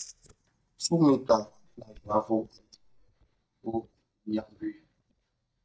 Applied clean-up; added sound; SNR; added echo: neural mask model DeepFilterNet 3.